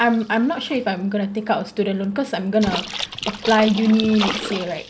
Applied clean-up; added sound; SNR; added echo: none; Splash, splatter; 11 dB; none.